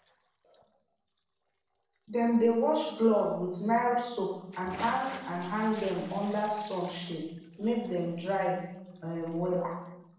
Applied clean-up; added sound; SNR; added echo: neural separator model SepFormer DNS4.